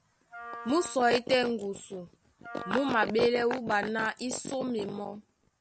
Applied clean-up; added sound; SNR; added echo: none; Wind instrument, woodwind instrument; 17 dB; none.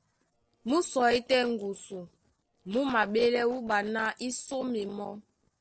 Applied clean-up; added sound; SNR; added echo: neural separator model SepFormer DNS4.